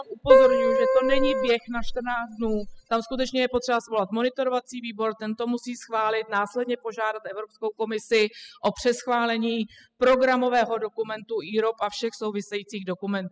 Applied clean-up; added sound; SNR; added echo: classical method spectral subtraction.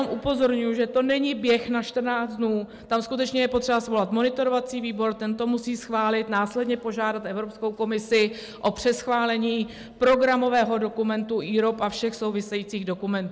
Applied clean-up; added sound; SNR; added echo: none; none; none; none.